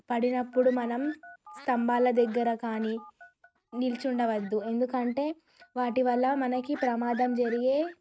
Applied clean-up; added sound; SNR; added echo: neural mask model RNNoise.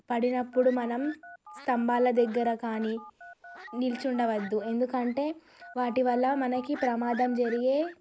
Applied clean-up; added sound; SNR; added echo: none; Fowl + Telephone; 19 dB; none.